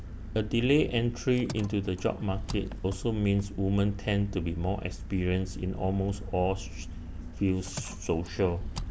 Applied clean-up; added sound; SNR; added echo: none; Engine; 10 dB; none.